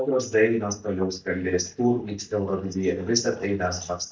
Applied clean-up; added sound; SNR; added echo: neural mask model DeepFilterNet 3.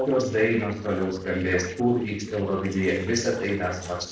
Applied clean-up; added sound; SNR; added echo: neural separator model SepFormer DNS4.